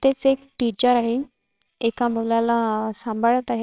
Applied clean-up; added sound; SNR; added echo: neural separator model SepFormer WHAMR!.